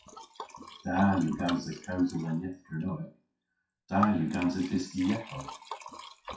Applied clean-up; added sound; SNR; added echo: classical method WPE with log-MMSE.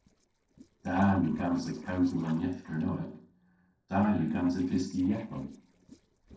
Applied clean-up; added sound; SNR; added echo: neural separator model SepFormer DNS4.